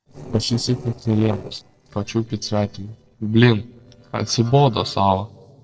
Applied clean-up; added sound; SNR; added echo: neural separator model SepFormer DNS4.